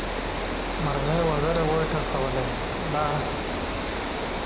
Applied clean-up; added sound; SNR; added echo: none; Water; -1 dB; none.